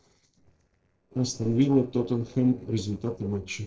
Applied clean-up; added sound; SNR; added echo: neural separator model SepFormer DNS4.